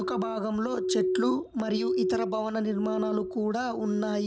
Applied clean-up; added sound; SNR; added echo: none; Glass; 3 dB; none.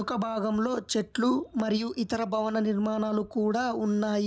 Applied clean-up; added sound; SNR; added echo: none; none; none; none.